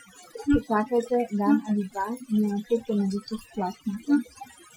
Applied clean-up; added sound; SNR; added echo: classical method Wiener filter.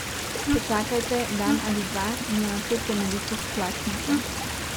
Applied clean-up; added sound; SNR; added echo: none; Wind instrument, woodwind instrument + Stream; 0 dB; none.